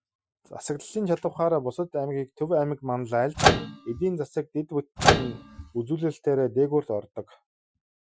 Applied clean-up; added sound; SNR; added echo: classical method Wiener filter.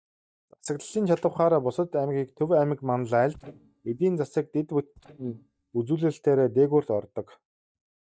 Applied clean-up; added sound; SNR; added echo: neural mask model DeepFilterNet 3.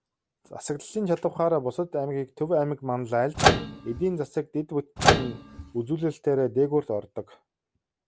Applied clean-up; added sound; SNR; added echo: none; Microwave oven; -3 dB; none.